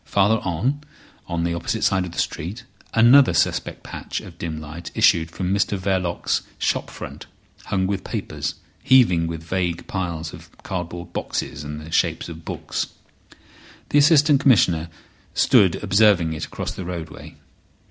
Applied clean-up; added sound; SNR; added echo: none; none; none; none.